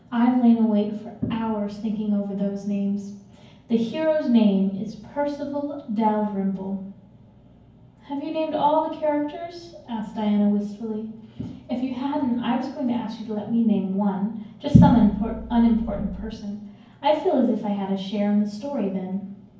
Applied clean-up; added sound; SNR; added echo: none; none; none; reverberation time 0.9 s.